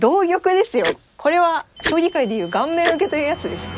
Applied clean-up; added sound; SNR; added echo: none; Tick-tock; 12 dB; none.